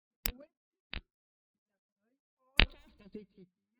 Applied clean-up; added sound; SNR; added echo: neural mask model DeepFilterNet 3.